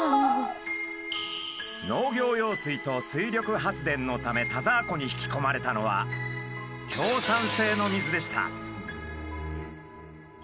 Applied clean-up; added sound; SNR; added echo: none; none; none; none.